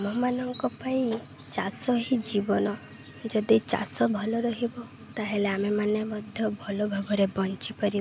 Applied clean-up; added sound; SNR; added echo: none; Bird vocalization, bird call, bird song; -2 dB; none.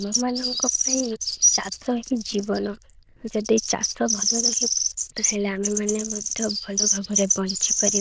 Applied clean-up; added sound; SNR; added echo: neural diffusion model UNIVERSE++.